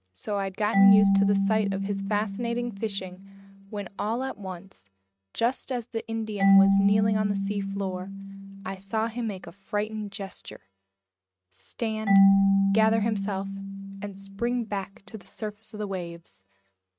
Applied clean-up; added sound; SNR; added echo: neural mask model RNNoise.